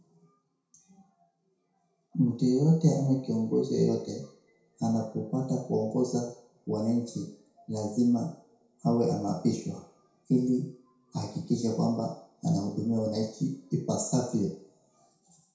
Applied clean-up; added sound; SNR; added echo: none; none; none; reverberation time 0.6 s.